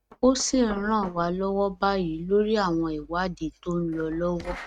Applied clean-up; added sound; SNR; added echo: neural mask model RNNoise.